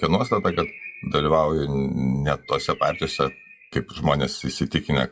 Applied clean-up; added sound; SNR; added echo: classical method WPE with log-MMSE.